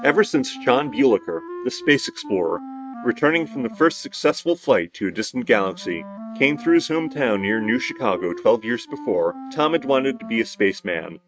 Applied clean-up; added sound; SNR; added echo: neural mask model RNNoise.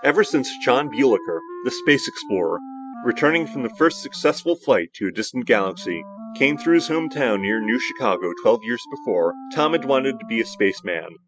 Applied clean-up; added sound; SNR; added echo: classical method spectral subtraction.